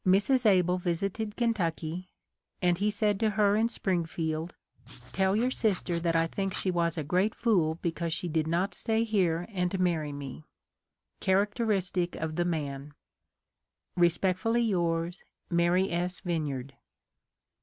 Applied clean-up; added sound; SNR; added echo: none; Writing; 15 dB; none.